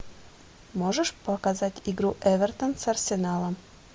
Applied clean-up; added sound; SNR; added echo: none; none; none; none.